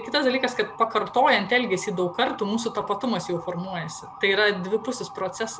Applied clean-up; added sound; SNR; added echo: none; Motor vehicle (road) / Siren; 16 dB; none.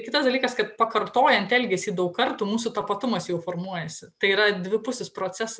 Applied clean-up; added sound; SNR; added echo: none; none; none; none.